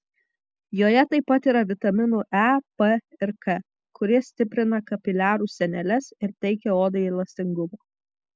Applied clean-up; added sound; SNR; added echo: none; none; none; none.